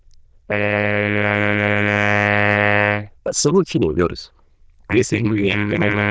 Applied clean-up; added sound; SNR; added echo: neural diffusion model UNIVERSE++.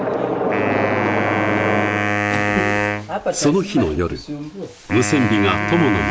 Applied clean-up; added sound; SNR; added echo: none; Wind instrument, woodwind instrument; 2 dB; none.